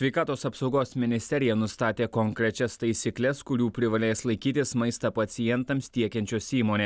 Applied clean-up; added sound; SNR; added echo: none; none; none; none.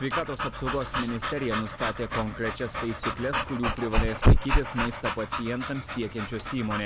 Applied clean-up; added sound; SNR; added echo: none; Dog / Breathing; -3 dB; none.